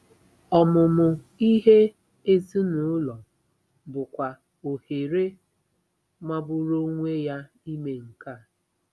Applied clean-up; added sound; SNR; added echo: none; none; none; none.